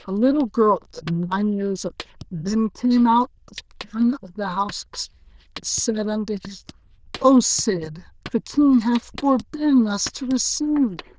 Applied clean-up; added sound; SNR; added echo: neural diffusion model UNIVERSE++.